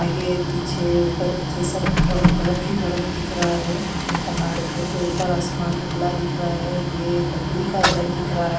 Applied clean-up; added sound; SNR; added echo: none; Printer; 1 dB; reverberation time 0.4 s.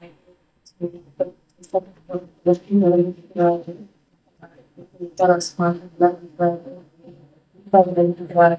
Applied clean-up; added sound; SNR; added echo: neural mask model DeepFilterNet 3.